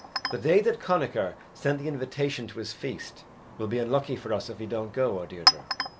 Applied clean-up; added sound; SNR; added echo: none; Chink, clink; 5 dB; none.